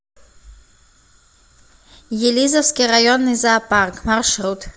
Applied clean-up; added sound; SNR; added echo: none; none; none; none.